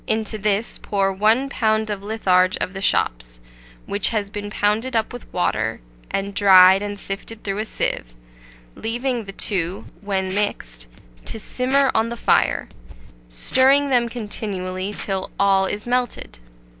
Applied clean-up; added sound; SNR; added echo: neural separator model SepFormer DNS4.